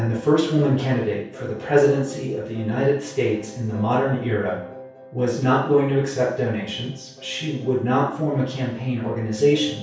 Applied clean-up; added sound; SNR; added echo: none; none; none; reverberation time 0.6 s.